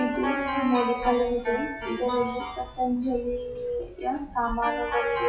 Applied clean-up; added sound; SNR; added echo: classical method WPE with log-MMSE.